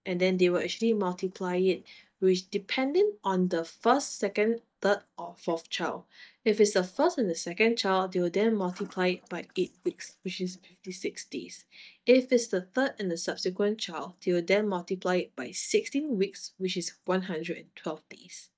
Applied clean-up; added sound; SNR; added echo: neural mask model DeepFilterNet 3.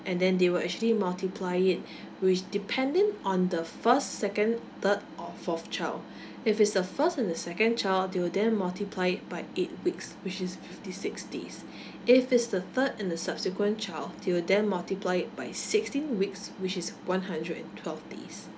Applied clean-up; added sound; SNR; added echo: none; none; none; none.